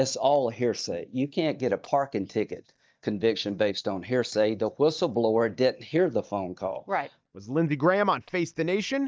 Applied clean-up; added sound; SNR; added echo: neural mask model DeepFilterNet 3.